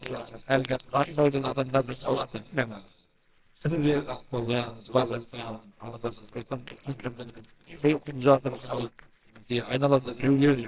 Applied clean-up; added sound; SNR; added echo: neural separator model SepFormer WHAMR!.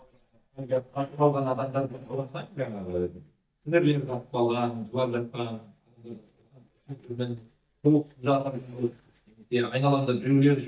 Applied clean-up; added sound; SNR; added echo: neural mask model DeepFilterNet 3.